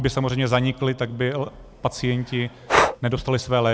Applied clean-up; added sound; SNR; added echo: none; Breathing; 3 dB; none.